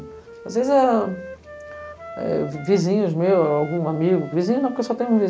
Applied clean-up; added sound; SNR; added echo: none; Wind instrument, woodwind instrument; 18 dB; none.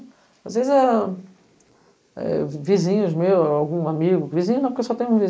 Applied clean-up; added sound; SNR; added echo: neural mask model Resemble Enhance denoiser.